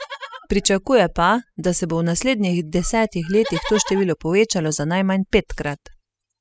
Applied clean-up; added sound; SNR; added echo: classical method spectral subtraction.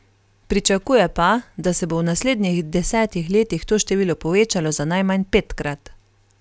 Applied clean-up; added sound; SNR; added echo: none; none; none; none.